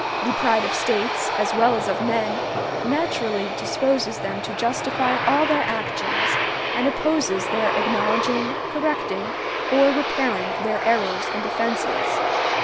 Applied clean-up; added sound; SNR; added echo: none; Aircraft; 0 dB; none.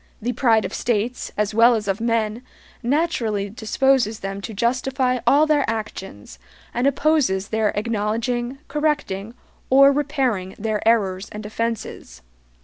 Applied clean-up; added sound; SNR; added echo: none; none; none; none.